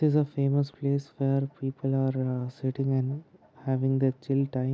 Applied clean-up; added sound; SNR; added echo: none; none; none; none.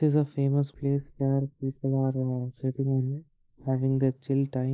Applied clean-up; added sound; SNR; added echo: neural mask model Resemble Enhance denoiser.